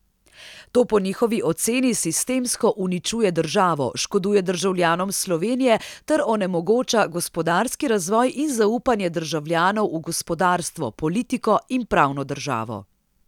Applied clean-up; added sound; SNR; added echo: none; none; none; none.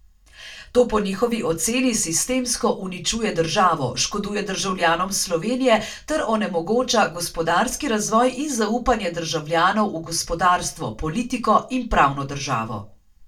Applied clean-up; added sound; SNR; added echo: none; none; none; reverberation time 0.2 s.